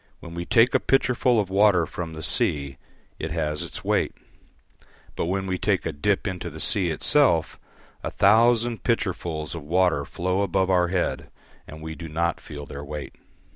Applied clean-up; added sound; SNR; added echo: none; none; none; none.